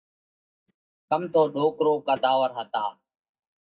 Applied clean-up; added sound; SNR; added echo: neural mask model DeepFilterNet 3.